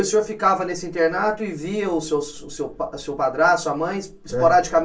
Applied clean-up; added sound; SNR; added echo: none; none; none; reverberation time 0.2 s.